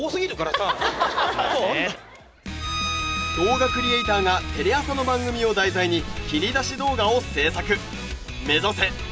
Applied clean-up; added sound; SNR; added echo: none; Bowed string instrument; 6 dB; none.